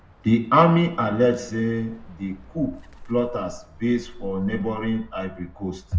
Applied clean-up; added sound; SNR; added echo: none; Bird; 19 dB; reverberation time 0.4 s.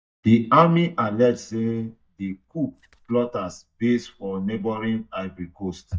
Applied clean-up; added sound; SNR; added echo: neural mask model DeepFilterNet 3.